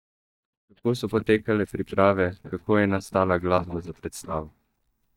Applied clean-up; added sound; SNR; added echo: neural mask model DeepFilterNet 3.